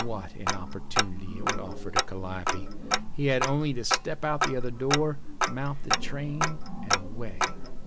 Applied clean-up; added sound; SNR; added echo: none; Tick-tock; -4 dB; none.